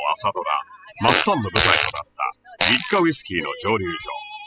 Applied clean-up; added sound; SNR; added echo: classical method spectral subtraction.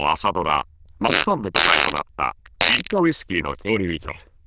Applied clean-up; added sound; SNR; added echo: neural diffusion model UNIVERSE++.